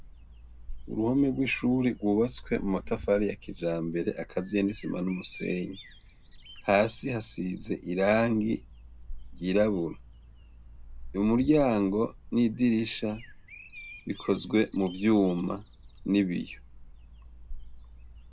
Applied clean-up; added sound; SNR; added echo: none; Bird vocalization, bird call, bird song; 15 dB; none.